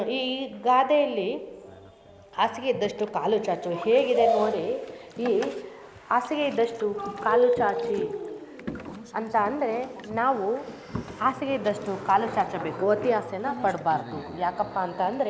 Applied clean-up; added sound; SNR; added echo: none; Boat, Water vehicle; 17 dB; none.